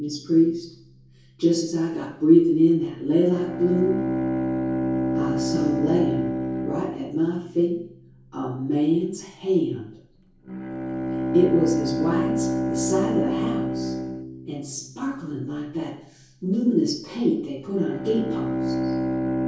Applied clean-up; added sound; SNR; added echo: none; Bowed string instrument; 4 dB; reverberation time 0.6 s.